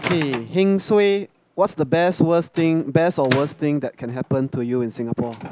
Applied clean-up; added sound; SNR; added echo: none; Microwave oven; 14 dB; none.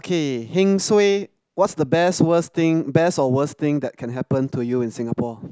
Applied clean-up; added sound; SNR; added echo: none; none; none; none.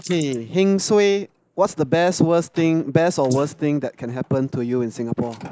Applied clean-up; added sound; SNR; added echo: neural mask model Resemble Enhance denoiser.